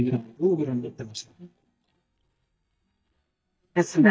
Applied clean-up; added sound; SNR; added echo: neural mask model DeepFilterNet 3.